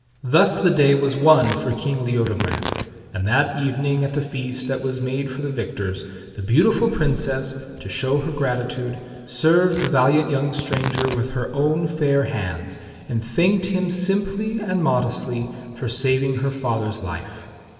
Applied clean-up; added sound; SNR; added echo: none; Tearing; 15 dB; reverberation time 2.9 s.